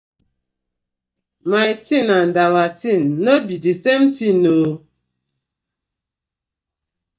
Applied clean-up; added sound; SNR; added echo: neural mask model DeepFilterNet 3.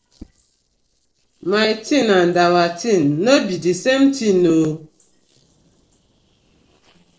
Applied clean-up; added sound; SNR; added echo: neural separator model SepFormer DNS4.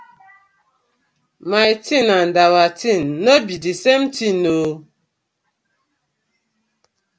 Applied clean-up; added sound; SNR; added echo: none; none; none; none.